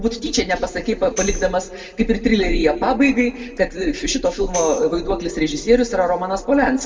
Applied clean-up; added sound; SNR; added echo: none; Tambourine; 15 dB; reverberation time 1.4 s.